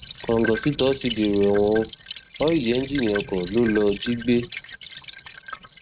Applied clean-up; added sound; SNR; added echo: neural mask model RNNoise.